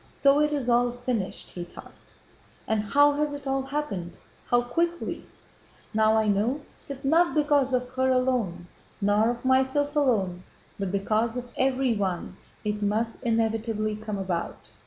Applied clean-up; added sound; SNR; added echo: none; none; none; none.